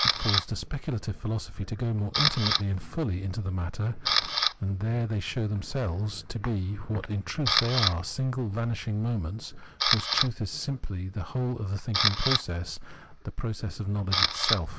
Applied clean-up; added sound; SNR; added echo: none; Camera; 2 dB; none.